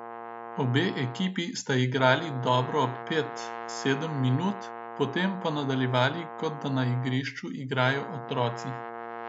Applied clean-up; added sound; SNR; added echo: none; Brass instrument; 11 dB; none.